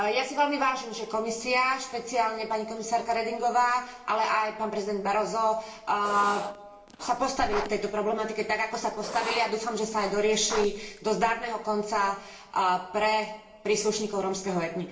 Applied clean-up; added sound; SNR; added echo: none; Writing; 10 dB; reverberation time 0.8 s.